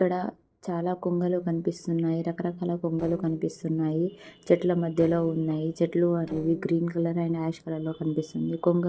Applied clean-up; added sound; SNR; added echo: neural separator model SepFormer DNS4.